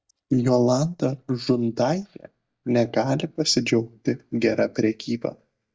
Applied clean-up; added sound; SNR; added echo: neural mask model DeepFilterNet 3.